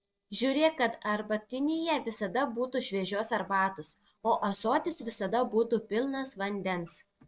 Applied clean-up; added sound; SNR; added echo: neural separator model SepFormer DNS4.